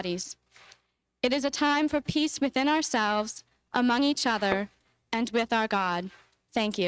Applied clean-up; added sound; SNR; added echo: neural mask model RNNoise.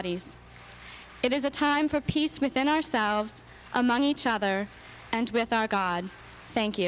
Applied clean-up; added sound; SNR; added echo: none; none; none; none.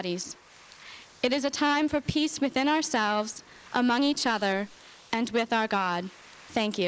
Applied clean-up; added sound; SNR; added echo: neural mask model Resemble Enhance denoiser.